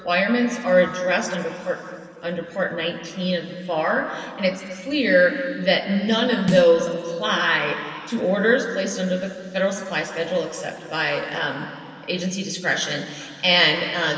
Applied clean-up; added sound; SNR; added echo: none; Snare drum; 8 dB; reverberation time 2.5 s.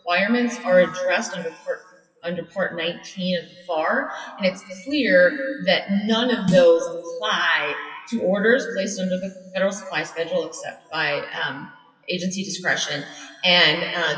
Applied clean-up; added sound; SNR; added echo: classical method WPE with log-MMSE.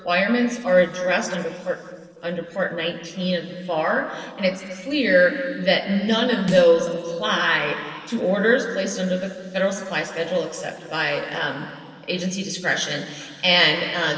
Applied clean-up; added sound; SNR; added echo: neural separator model SepFormer DNS4.